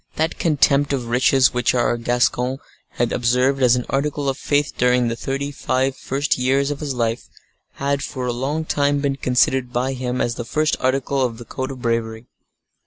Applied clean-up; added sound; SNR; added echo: none; none; none; none.